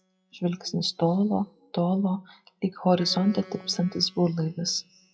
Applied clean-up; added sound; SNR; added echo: classical method WPE with log-MMSE.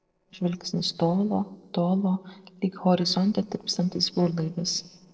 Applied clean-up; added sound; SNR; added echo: neural separator model SepFormer DNS4.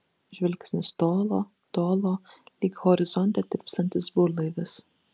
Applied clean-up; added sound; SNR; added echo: none; none; none; none.